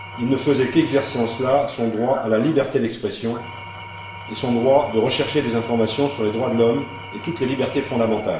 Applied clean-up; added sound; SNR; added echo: none; Engine / Tools; 15 dB; reverberation time 0.7 s.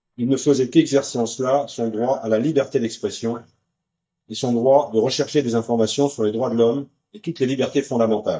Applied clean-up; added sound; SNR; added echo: neural mask model DeepFilterNet 3.